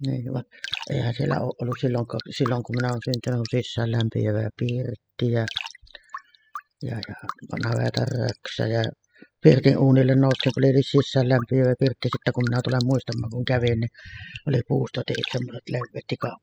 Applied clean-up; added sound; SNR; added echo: classical method spectral subtraction.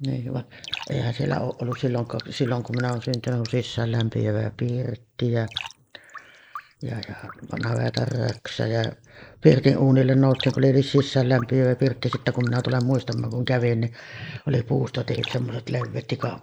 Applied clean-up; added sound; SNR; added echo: neural mask model Resemble Enhance denoiser.